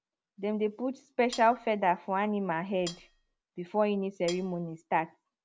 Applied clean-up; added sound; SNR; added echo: none; Cutlery, silverware; 16 dB; none.